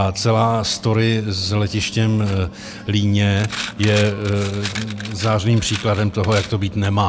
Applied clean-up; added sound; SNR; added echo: none; Coin (dropping); 14 dB; none.